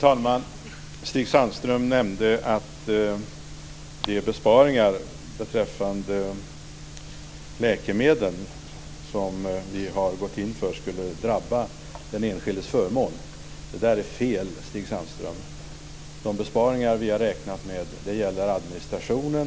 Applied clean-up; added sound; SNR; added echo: none; none; none; none.